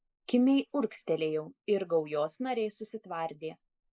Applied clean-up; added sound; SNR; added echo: neural mask model Resemble Enhance denoiser.